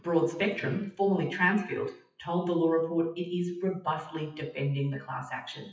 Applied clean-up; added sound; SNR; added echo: classical method WPE with log-MMSE.